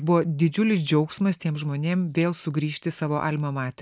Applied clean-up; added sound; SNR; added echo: none; none; none; none.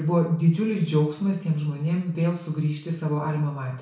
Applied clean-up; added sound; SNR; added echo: none; none; none; reverberation time 0.6 s.